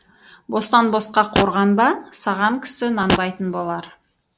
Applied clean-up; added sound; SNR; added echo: none; Fart; 7 dB; none.